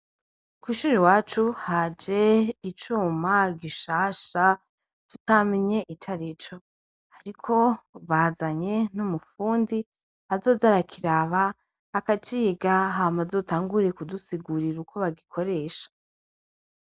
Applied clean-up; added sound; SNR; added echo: none; none; none; none.